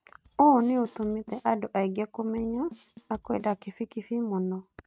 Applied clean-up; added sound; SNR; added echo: neural mask model RNNoise.